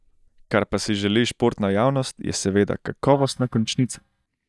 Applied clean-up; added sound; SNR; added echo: neural mask model DeepFilterNet 3.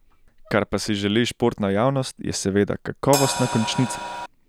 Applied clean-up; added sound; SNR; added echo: none; Crash cymbal; 5 dB; none.